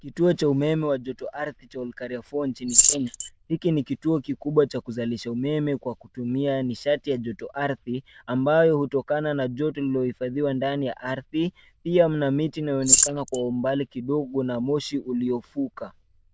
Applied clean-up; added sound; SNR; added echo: neural diffusion model UNIVERSE++.